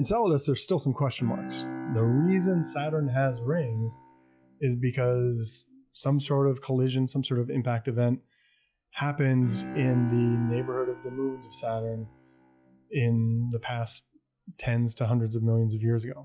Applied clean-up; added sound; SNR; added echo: classical method log-MMSE.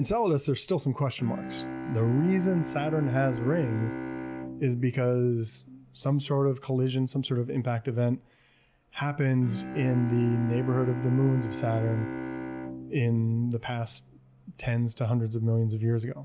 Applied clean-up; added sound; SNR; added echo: none; Bowed string instrument; 11 dB; none.